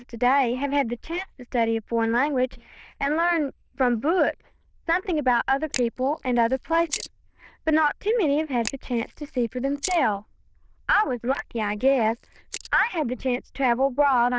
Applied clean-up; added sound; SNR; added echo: neural diffusion model UNIVERSE++.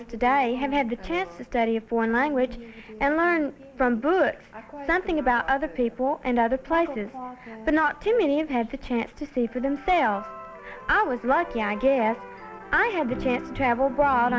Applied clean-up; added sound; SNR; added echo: none; none; none; none.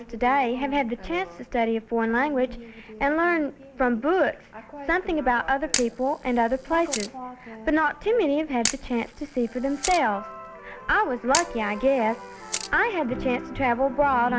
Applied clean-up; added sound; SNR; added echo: none; Camera; 11 dB; none.